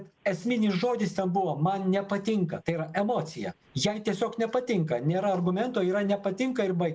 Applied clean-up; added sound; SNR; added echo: none; none; none; none.